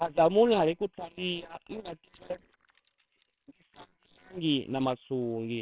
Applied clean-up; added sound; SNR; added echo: neural separator model SepFormer WHAMR!.